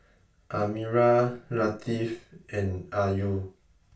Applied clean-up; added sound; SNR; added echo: none; none; none; reverberation time 0.3 s.